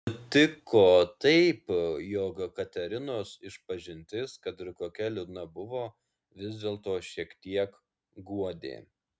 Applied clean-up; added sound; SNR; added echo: none; none; none; none.